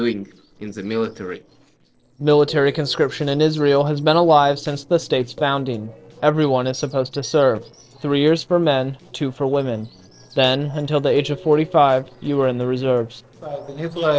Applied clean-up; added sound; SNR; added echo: neural separator model SepFormer DNS4.